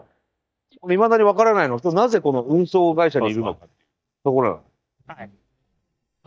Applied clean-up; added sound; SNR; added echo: neural mask model DeepFilterNet 3.